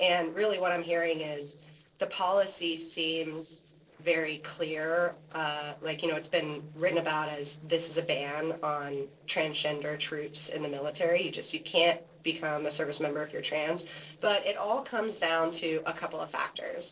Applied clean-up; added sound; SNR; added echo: neural separator model SepFormer DNS4.